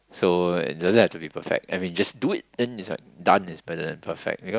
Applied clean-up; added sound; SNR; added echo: none; none; none; none.